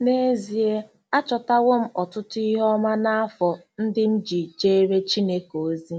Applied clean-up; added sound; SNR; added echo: none; none; none; none.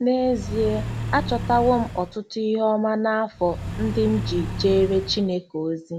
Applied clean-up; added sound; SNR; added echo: none; Accelerating, revving, vroom / Car; 7 dB; none.